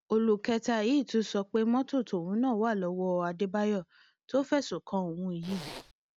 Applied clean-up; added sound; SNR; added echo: none; Zipper (clothing); 14 dB; none.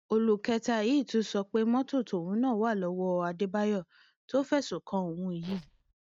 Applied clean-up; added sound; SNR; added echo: neural mask model DeepFilterNet 3.